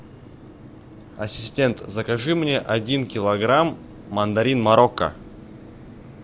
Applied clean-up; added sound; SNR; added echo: none; none; none; none.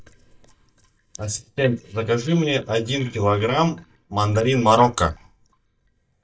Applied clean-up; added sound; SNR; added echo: neural mask model DeepFilterNet 3.